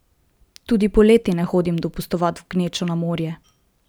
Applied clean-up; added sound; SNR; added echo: none; none; none; none.